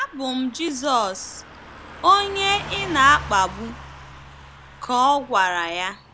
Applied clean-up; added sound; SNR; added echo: none; Car passing by / Truck; 16 dB; none.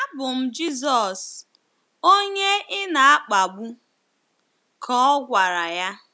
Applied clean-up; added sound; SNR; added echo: none; none; none; none.